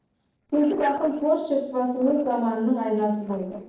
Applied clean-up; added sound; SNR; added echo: neural separator model SepFormer DNS4.